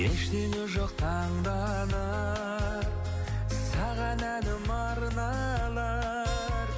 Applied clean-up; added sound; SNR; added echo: none; none; none; none.